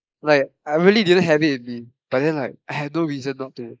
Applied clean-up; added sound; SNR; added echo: neural mask model Resemble Enhance denoiser.